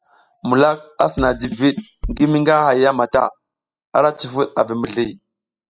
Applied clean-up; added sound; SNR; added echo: classical method spectral subtraction.